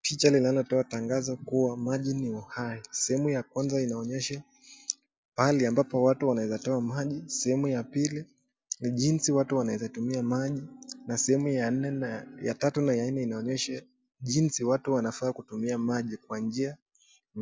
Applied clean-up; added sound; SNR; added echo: none; none; none; none.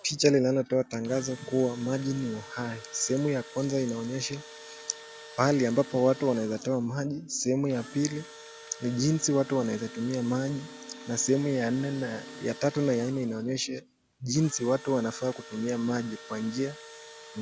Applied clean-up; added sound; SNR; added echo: none; Engine / Drill; 18 dB; none.